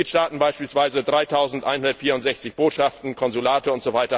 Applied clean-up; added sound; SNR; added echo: none; none; none; none.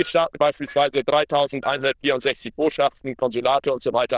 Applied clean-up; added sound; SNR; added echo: neural diffusion model UNIVERSE++.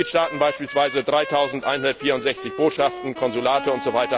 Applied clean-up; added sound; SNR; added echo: none; Wind instrument, woodwind instrument; 12 dB; none.